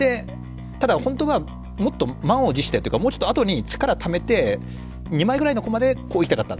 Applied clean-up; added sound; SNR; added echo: none; Bass guitar; 12 dB; none.